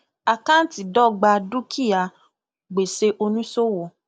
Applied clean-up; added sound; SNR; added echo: none; none; none; none.